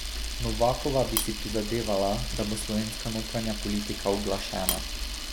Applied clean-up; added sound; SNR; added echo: none; Camera; 3 dB; none.